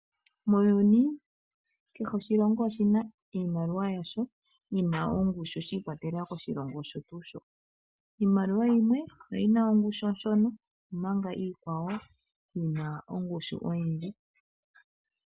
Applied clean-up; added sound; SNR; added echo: none; none; none; none.